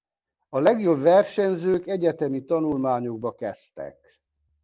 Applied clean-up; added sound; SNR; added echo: none; none; none; none.